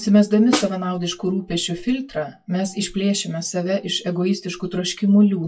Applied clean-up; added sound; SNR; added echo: classical method WPE with log-MMSE.